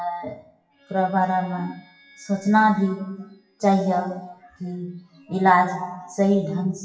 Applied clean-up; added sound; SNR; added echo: classical method WPE with log-MMSE.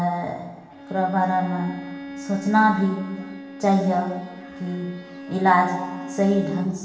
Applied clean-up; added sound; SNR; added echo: none; Bowed string instrument; 13 dB; reverberation time 1.2 s.